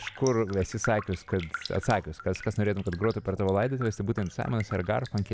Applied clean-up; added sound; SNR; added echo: none; Raindrop; 15 dB; none.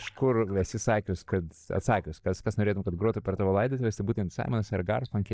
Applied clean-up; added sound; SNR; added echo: neural mask model DeepFilterNet 3.